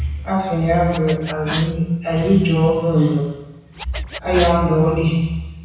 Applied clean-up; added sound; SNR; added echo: none; Scratching (performance technique); 17 dB; reverberation time 1.1 s.